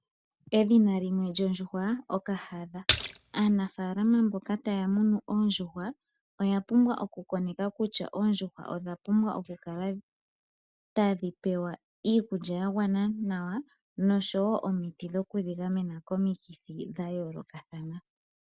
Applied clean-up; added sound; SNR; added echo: none; Splash, splatter; -2 dB; none.